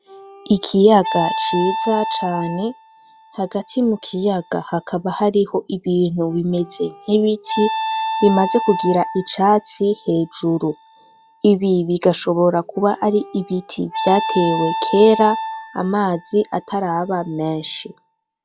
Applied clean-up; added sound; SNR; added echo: classical method log-MMSE.